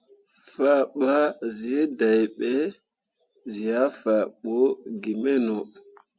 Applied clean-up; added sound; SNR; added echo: none; none; none; none.